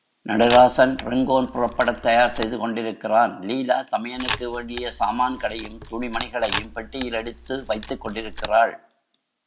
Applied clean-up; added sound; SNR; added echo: none; Camera; 10 dB; none.